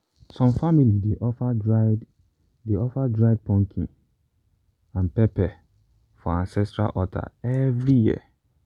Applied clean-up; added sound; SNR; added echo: none; none; none; none.